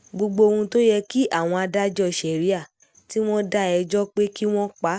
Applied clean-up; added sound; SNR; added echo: none; none; none; none.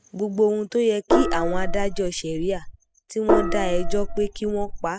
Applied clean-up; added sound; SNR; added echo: classical method spectral subtraction.